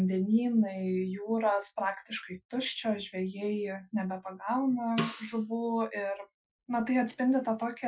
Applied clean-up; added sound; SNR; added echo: classical method Wiener filter.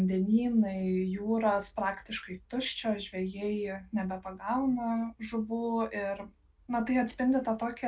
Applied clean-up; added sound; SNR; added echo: none; none; none; none.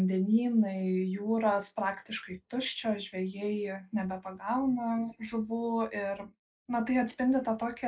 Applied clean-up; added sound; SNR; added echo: neural mask model Resemble Enhance denoiser.